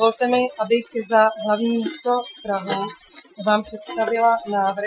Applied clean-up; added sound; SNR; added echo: classical method Wiener filter.